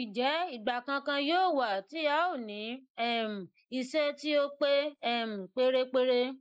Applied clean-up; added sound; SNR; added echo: neural mask model Resemble Enhance denoiser.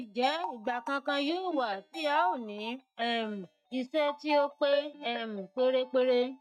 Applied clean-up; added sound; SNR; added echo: neural mask model DeepFilterNet 3.